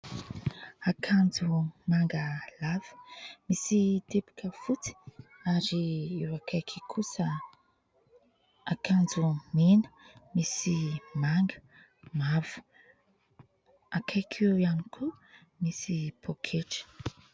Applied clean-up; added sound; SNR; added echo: none; none; none; none.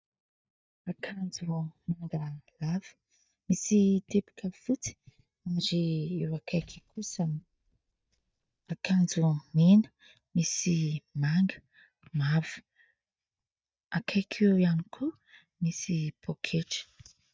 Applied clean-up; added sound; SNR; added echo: neural mask model DeepFilterNet 3.